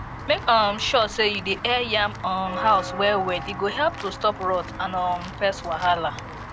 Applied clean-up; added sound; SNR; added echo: none; Walk, footsteps / Bell; 11 dB; none.